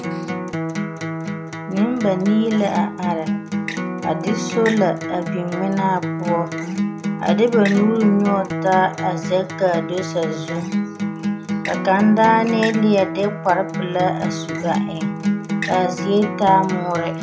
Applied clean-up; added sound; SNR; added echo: none; Acoustic guitar; 4 dB; none.